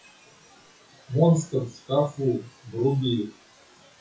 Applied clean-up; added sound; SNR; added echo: classical method WPE with log-MMSE.